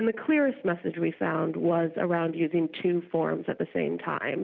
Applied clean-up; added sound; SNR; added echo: none; none; none; none.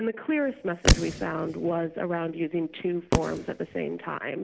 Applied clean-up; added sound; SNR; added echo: none; Fireworks; 0 dB; none.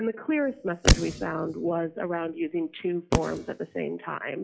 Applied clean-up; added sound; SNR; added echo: classical method log-MMSE.